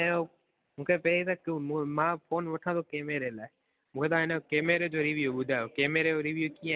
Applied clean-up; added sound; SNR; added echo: none; none; none; none.